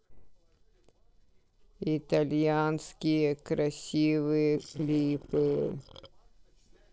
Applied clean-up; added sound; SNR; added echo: neural separator model SepFormer DNS4.